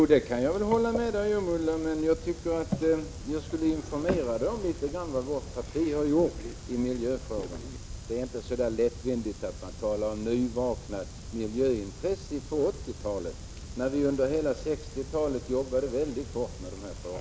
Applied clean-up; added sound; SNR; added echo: none; none; none; none.